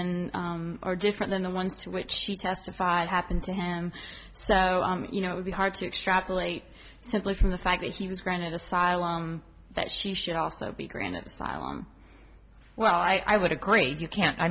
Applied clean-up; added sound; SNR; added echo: none; none; none; none.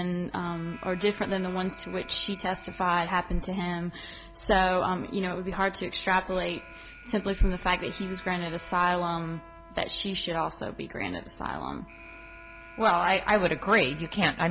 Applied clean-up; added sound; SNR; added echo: none; Alarm + Trumpet; 20 dB; none.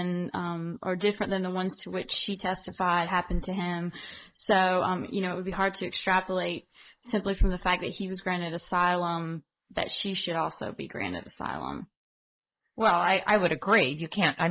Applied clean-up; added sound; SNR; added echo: neural mask model Resemble Enhance denoiser.